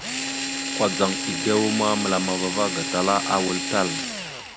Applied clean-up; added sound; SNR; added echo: none; Drill; 3 dB; none.